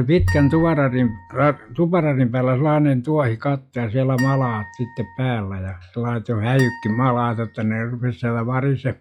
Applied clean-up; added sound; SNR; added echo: classical method log-MMSE.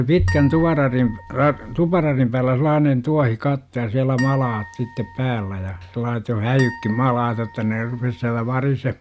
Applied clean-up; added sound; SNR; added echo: none; Harp; 17 dB; none.